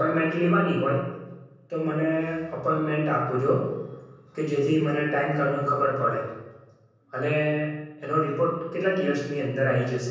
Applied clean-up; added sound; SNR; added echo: none; none; none; reverberation time 1.1 s.